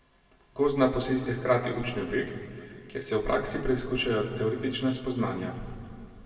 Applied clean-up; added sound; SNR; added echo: none; none; none; reverberation time 2.1 s.